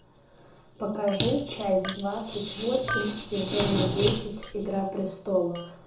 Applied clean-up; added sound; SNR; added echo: none; Chink, clink; 14 dB; reverberation time 0.6 s.